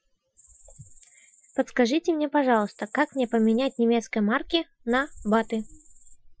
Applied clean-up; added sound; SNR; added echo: classical method Wiener filter.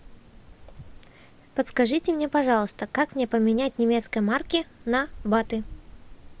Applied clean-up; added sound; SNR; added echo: none; Wind + Cricket; 19 dB; none.